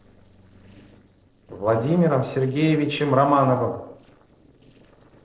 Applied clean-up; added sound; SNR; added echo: neural separator model SepFormer DNS4.